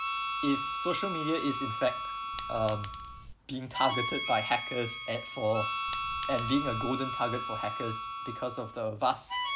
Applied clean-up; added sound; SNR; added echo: none; Chink, clink + Harmonica; 1 dB; none.